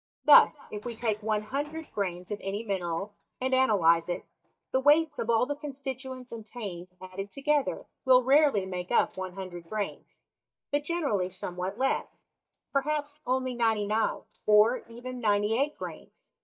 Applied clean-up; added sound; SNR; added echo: neural mask model DeepFilterNet 3.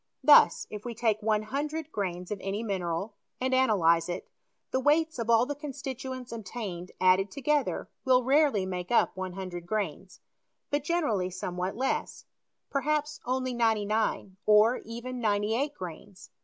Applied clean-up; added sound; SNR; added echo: none; none; none; none.